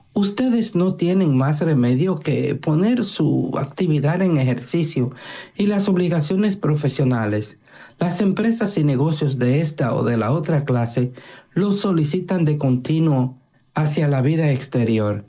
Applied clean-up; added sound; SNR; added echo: neural mask model Resemble Enhance denoiser.